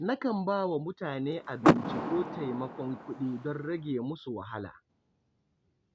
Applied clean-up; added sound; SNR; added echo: none; Door / Car; -3 dB; none.